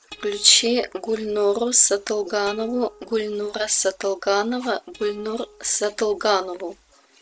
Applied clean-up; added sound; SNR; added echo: neural separator model SepFormer DNS4.